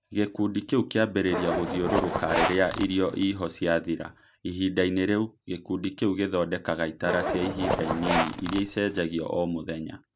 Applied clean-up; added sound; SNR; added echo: none; Zipper (clothing); 3 dB; none.